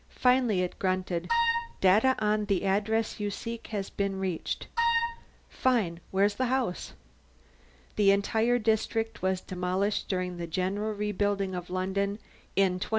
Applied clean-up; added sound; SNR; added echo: none; Wind instrument, woodwind instrument; 1 dB; none.